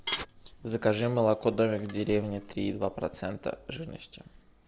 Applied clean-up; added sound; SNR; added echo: none; Dishes, pots, and pans / Glass; 13 dB; none.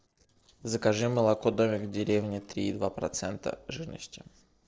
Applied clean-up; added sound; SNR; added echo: neural separator model SepFormer DNS4.